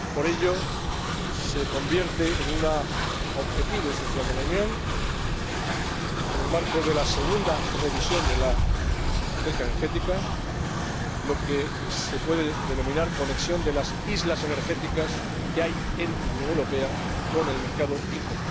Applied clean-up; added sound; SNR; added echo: none; Train; -3 dB; none.